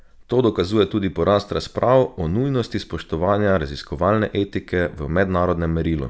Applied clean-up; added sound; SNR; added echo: none; none; none; none.